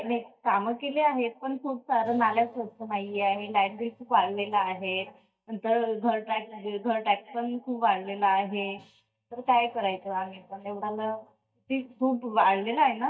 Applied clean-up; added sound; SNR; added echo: neural mask model DeepFilterNet 3.